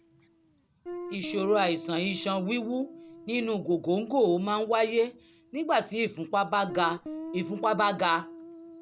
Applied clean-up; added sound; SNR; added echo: none; Guitar; 14 dB; none.